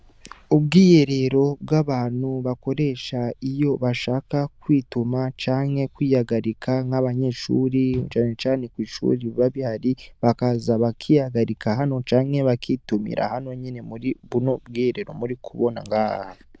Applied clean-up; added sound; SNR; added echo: neural diffusion model UNIVERSE++.